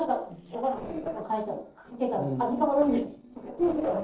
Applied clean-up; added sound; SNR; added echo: neural separator model SepFormer DNS4.